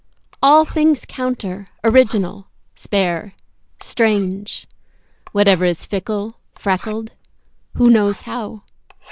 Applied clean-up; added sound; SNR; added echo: neural mask model Resemble Enhance denoiser.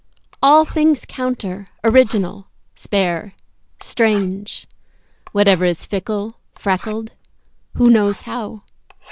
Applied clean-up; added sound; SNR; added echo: none; Writing; 20 dB; none.